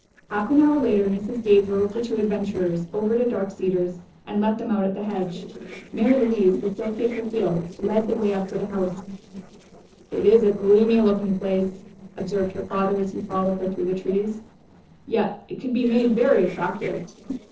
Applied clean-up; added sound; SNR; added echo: neural separator model SepFormer DNS4.